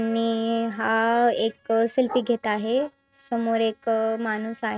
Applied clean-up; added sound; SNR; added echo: neural mask model RNNoise.